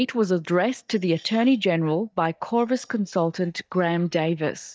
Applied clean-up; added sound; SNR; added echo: neural mask model DeepFilterNet 3.